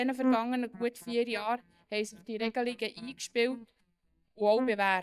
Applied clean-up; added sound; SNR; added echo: neural mask model DeepFilterNet 3.